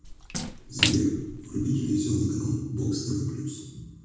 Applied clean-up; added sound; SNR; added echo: none; Splash, splatter; 7 dB; reverberation time 1.1 s.